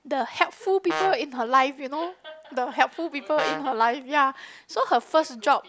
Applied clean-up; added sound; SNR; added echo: none; Brass instrument; 7 dB; none.